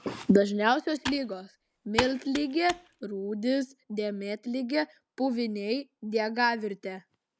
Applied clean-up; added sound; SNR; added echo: none; Computer keyboard; 10 dB; none.